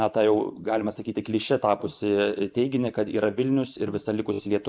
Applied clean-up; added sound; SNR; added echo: neural mask model Resemble Enhance denoiser.